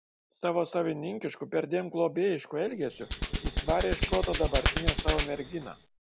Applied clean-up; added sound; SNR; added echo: none; Hands; -3 dB; none.